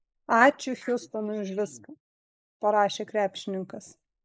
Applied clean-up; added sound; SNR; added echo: neural mask model Resemble Enhance denoiser.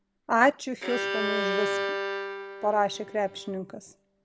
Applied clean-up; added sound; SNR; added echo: none; Bowed string instrument; 4 dB; none.